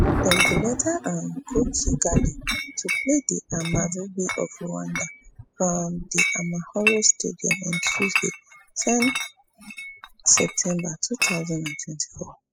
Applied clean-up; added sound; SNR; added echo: classical method spectral subtraction.